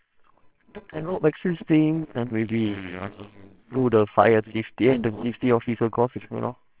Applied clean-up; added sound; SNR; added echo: neural separator model SepFormer WHAMR!.